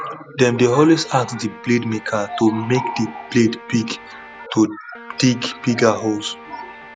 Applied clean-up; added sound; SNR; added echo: none; Guitar; 19 dB; none.